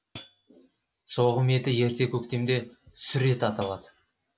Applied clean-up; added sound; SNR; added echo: none; Hi-hat; 19 dB; none.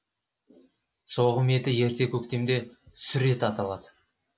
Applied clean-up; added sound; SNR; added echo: none; none; none; none.